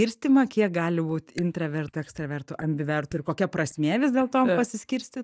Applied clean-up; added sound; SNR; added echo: neural mask model DeepFilterNet 3.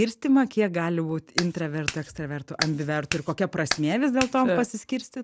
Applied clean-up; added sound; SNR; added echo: none; Clapping; 7 dB; none.